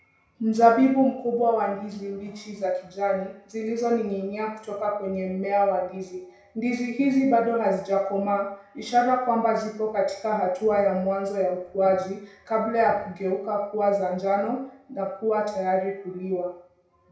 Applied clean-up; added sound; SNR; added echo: none; none; none; reverberation time 0.5 s.